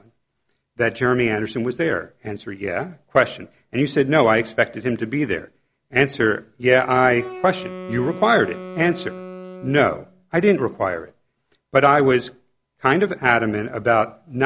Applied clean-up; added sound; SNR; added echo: none; Wind instrument, woodwind instrument; 14 dB; none.